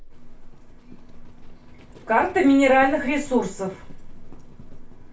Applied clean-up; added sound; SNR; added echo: none; Livestock, farm animals, working animals; 13 dB; reverberation time 0.2 s.